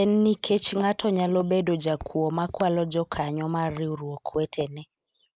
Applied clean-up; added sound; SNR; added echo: neural mask model Resemble Enhance denoiser.